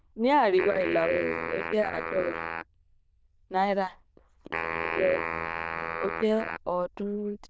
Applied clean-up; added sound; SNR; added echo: neural diffusion model UNIVERSE++.